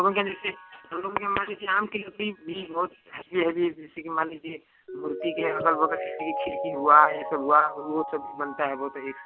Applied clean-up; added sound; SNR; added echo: none; Mallet percussion; 10 dB; none.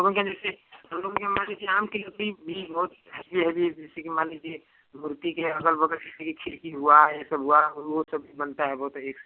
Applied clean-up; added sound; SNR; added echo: none; none; none; none.